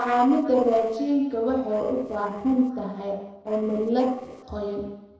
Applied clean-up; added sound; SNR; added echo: neural separator model SepFormer DNS4.